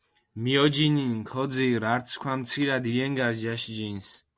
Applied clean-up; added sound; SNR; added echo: none; none; none; none.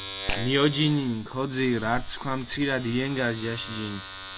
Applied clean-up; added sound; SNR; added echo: none; Domestic sounds, home sounds; 9 dB; none.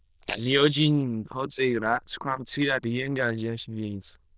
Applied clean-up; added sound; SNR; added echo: neural diffusion model UNIVERSE++.